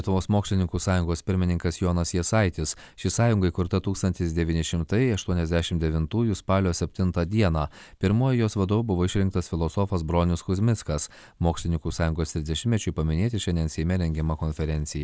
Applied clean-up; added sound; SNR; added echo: none; none; none; none.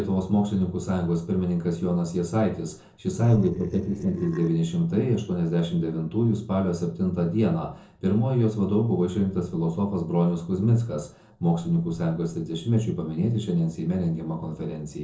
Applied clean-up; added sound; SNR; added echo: neural separator model SepFormer DNS4.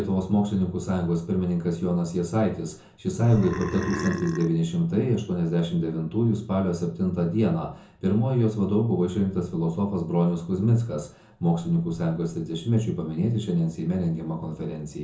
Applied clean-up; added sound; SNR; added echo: none; Burping, eructation; 9 dB; reverberation time 0.6 s.